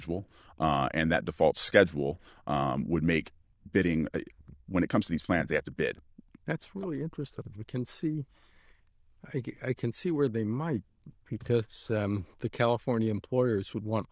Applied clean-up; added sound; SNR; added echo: neural diffusion model UNIVERSE++.